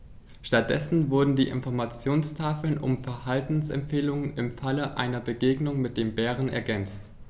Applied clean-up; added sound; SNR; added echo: none; none; none; none.